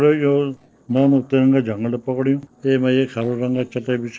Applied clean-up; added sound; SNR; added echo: neural separator model SepFormer DNS4.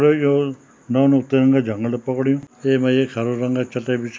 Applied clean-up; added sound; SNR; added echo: none; none; none; none.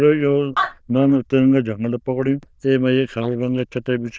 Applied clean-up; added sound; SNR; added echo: neural diffusion model UNIVERSE++.